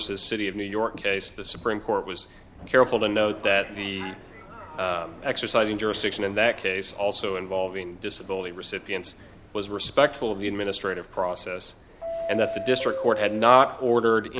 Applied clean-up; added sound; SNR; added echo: none; Subway, metro, underground; 14 dB; none.